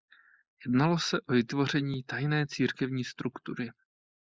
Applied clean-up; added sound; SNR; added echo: neural mask model Resemble Enhance denoiser.